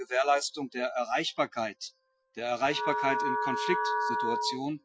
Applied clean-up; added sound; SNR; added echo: classical method Wiener filter.